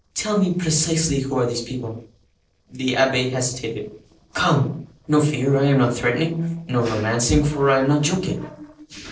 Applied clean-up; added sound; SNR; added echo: neural separator model SepFormer DNS4.